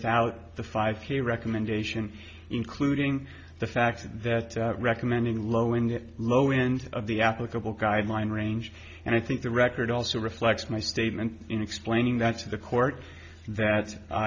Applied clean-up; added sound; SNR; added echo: none; none; none; none.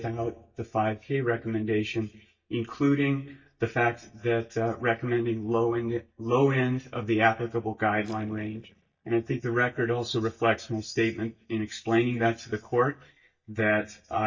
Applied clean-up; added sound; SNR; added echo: neural mask model DeepFilterNet 3.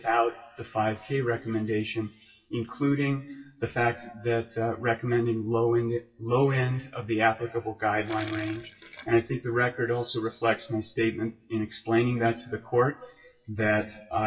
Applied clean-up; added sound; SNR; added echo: classical method WPE with log-MMSE.